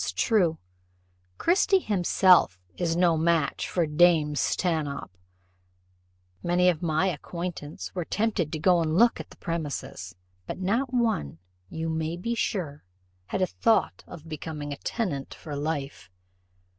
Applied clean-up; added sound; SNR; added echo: none; none; none; none.